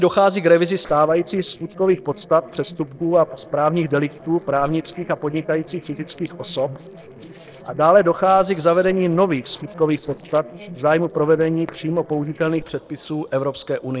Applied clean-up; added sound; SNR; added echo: neural separator model SepFormer DNS4.